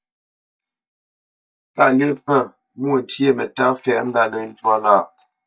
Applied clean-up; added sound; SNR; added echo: neural mask model DeepFilterNet 3.